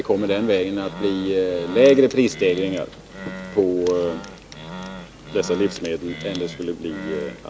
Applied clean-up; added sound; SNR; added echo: none; Animal; 14 dB; none.